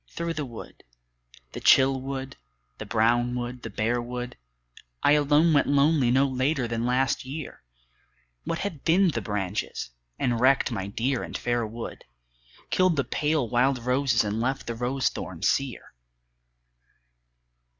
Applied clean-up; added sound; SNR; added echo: none; none; none; none.